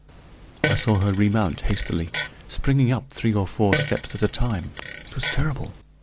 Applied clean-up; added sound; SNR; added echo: none; Fart; 7 dB; none.